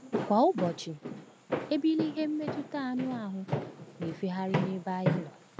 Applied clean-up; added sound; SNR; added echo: none; Walk, footsteps; 4 dB; none.